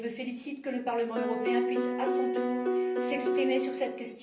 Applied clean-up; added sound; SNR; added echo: none; Piano; -4 dB; reverberation time 0.6 s.